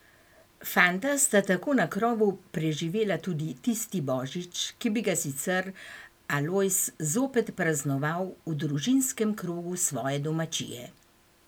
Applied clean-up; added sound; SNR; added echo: none; none; none; none.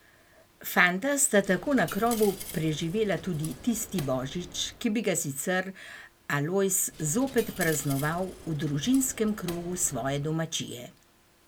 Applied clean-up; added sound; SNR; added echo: none; Coin (dropping); 15 dB; none.